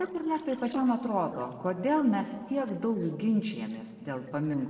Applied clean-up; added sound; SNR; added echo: neural separator model SepFormer DNS4.